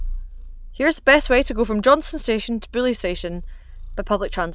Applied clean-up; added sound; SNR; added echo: none; Purr; 10 dB; none.